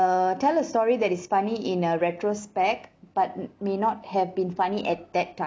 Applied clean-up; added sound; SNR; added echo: none; none; none; none.